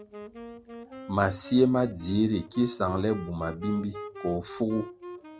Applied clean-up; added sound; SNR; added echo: none; Wind instrument, woodwind instrument; 14 dB; none.